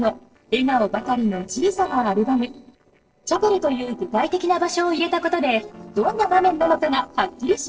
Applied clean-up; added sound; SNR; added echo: neural separator model SepFormer DNS4.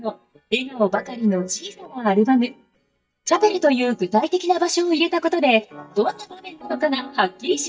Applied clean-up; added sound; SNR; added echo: neural mask model DeepFilterNet 3.